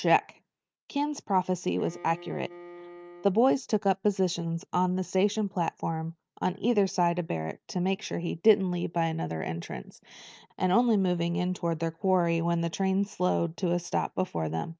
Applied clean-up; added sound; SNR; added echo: neural mask model RNNoise.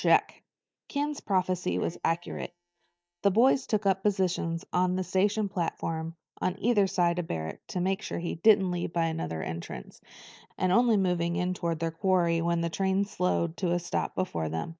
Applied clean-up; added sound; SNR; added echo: neural mask model DeepFilterNet 3.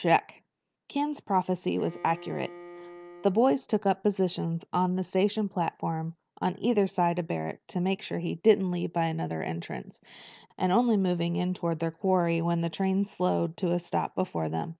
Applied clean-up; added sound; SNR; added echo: none; Bowed string instrument; 19 dB; none.